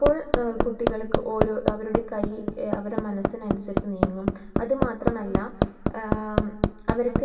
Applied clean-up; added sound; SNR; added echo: none; Hammer; -2 dB; reverberation time 1.8 s.